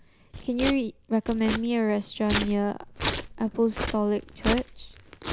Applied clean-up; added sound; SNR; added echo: none; Domestic sounds, home sounds; 6 dB; none.